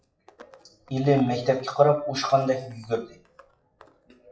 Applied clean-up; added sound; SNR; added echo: classical method WPE with log-MMSE.